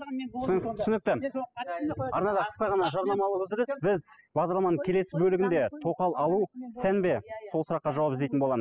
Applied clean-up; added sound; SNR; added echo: classical method spectral subtraction.